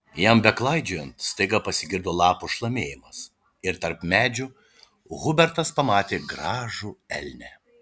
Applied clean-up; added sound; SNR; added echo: none; none; none; none.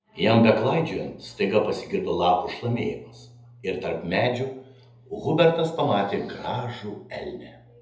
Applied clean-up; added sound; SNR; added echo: none; none; none; reverberation time 0.7 s.